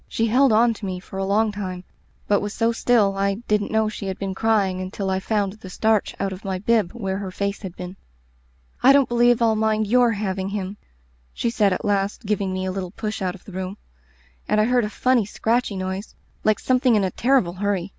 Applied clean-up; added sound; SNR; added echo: none; none; none; none.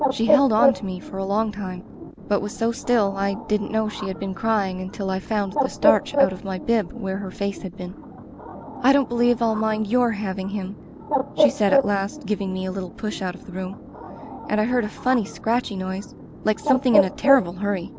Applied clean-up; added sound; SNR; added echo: none; Bird; 3 dB; none.